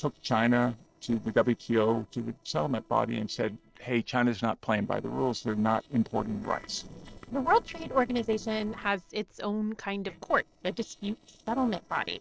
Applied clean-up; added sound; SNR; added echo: neural separator model SepFormer DNS4.